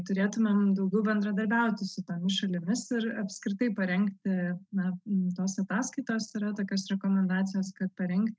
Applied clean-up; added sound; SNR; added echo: none; none; none; none.